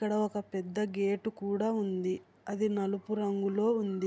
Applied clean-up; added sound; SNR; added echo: none; none; none; none.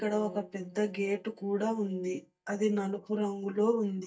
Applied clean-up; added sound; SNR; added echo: neural mask model DeepFilterNet 3.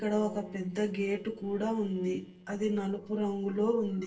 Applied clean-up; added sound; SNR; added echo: neural separator model SepFormer DNS4.